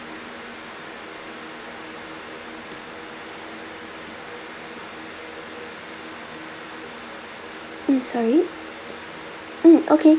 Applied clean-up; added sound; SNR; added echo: none; none; none; none.